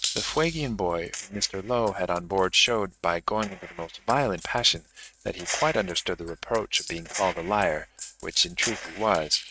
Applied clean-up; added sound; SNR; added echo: neural mask model RNNoise.